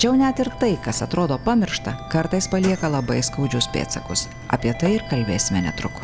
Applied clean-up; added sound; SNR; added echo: none; Mechanisms; 14 dB; none.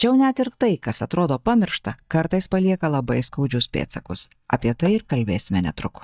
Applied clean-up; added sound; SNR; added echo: neural mask model DeepFilterNet 3.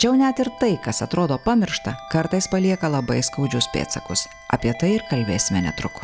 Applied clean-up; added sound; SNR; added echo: none; none; none; none.